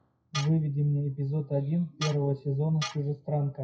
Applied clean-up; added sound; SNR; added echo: classical method WPE with log-MMSE.